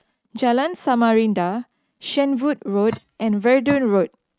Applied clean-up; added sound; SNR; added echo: neural mask model RNNoise.